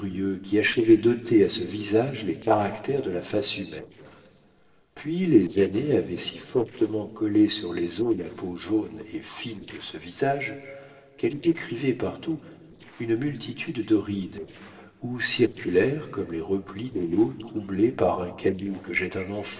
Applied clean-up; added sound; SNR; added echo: neural separator model SepFormer DNS4.